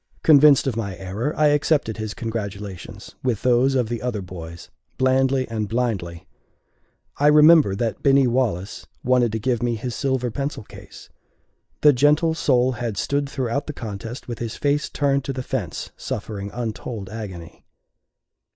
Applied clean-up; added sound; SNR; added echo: neural mask model Resemble Enhance denoiser.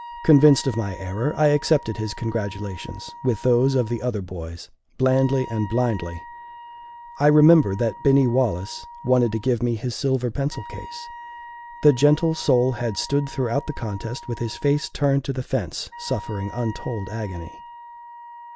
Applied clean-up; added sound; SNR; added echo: none; Wind instrument, woodwind instrument; 18 dB; none.